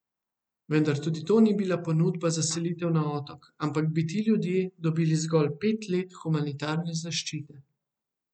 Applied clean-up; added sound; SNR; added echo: none; none; none; none.